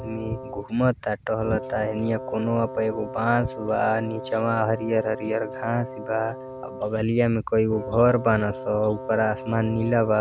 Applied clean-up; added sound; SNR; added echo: none; Wind instrument, woodwind instrument; 12 dB; none.